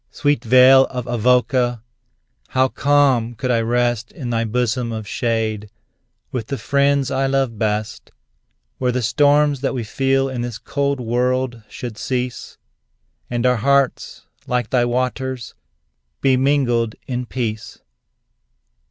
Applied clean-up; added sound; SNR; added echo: none; none; none; none.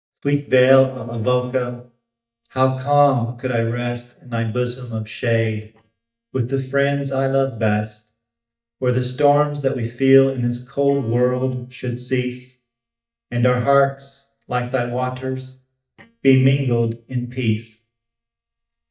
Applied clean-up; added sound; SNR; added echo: neural mask model DeepFilterNet 3.